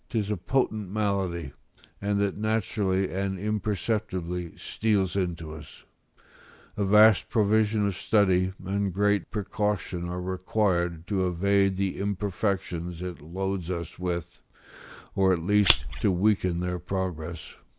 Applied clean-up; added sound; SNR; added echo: none; Scissors; 0 dB; none.